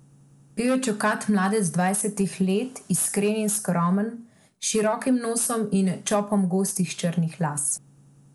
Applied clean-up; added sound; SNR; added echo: none; none; none; none.